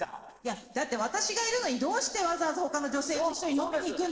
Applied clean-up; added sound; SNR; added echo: neural separator model SepFormer DNS4.